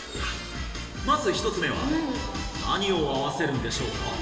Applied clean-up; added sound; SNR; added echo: none; none; none; reverberation time 2.5 s.